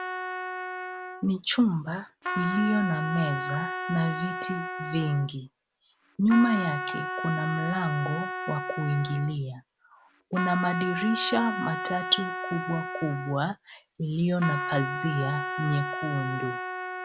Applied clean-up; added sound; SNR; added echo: none; Trumpet; 6 dB; none.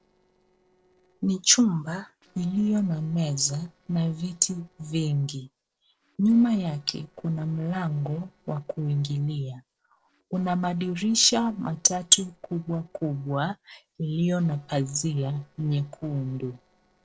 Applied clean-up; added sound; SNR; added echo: neural separator model SepFormer DNS4.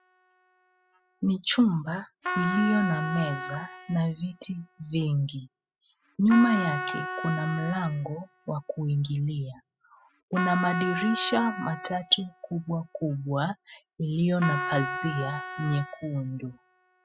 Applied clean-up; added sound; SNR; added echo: classical method spectral subtraction.